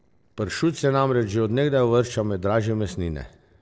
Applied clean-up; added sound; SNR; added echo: neural separator model SepFormer DNS4.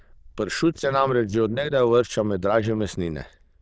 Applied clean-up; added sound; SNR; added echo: neural diffusion model UNIVERSE++.